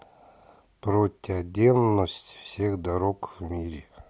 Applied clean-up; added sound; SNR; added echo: none; none; none; none.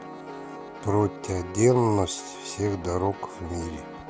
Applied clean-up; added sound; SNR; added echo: none; Piano; 13 dB; none.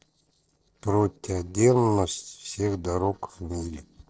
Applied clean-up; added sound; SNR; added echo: neural separator model SepFormer DNS4.